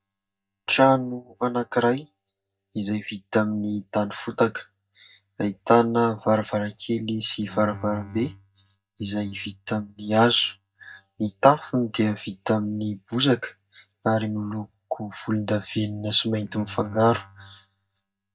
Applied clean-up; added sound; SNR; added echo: neural mask model DeepFilterNet 3.